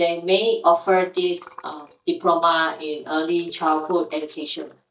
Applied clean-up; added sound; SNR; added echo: neural mask model DeepFilterNet 3.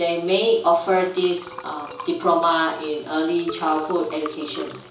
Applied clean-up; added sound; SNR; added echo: none; Liquid; 17 dB; reverberation time 0.7 s.